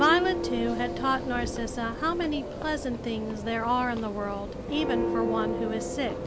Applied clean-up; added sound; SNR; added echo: none; Church bell; 3 dB; none.